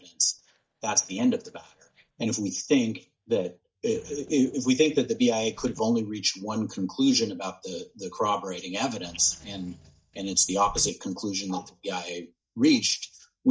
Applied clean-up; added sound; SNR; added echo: neural mask model DeepFilterNet 3.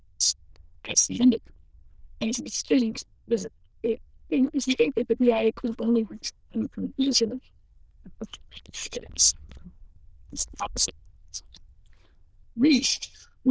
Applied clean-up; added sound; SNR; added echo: neural diffusion model UNIVERSE++.